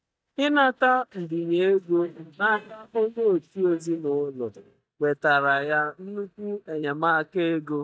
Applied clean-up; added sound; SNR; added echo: neural mask model DeepFilterNet 3.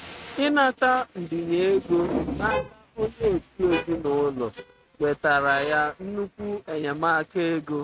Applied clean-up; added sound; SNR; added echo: neural mask model RNNoise.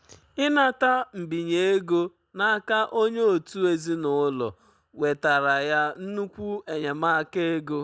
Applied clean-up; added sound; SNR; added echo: none; none; none; none.